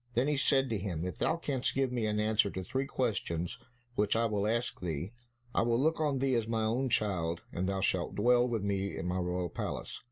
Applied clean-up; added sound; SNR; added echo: none; none; none; none.